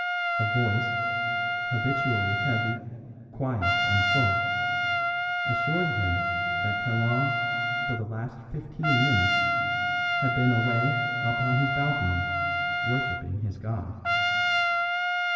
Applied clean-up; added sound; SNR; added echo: none; Trumpet; -3 dB; reverberation time 2.6 s.